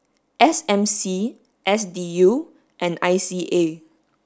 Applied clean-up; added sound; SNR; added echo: none; none; none; none.